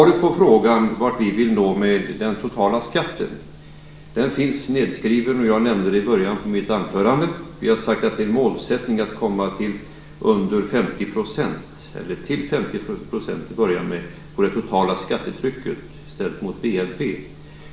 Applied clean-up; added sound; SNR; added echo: none; none; none; reverberation time 1.0 s.